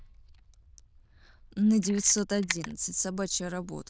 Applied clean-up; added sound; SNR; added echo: neural diffusion model UNIVERSE++.